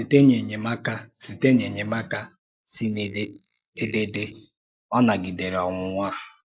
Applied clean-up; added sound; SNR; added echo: neural mask model Resemble Enhance denoiser.